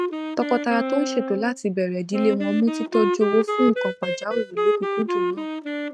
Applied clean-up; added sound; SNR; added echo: neural mask model RNNoise.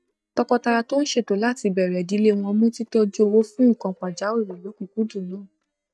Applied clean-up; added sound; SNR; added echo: neural mask model DeepFilterNet 3.